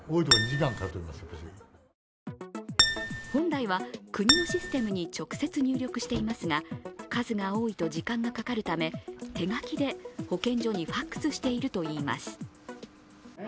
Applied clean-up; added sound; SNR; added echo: none; Acoustic guitar; -4 dB; none.